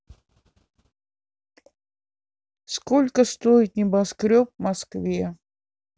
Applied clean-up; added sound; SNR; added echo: none; none; none; none.